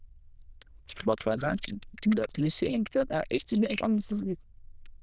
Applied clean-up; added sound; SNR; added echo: neural diffusion model UNIVERSE++.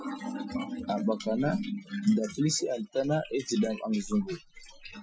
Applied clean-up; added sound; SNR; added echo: classical method Wiener filter.